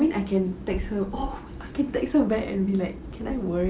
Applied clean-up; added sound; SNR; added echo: none; none; none; none.